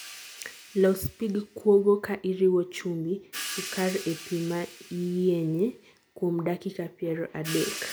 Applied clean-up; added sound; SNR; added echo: none; Crash cymbal / Hi-hat; 15 dB; none.